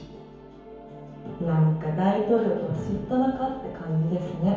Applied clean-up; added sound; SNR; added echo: none; none; none; reverberation time 1.0 s.